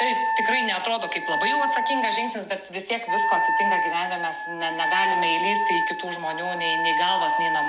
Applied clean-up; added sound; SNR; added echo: none; Wind instrument, woodwind instrument; -3 dB; none.